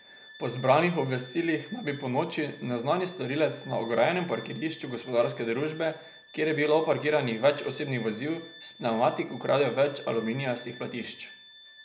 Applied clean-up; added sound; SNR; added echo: none; Bowed string instrument; 19 dB; none.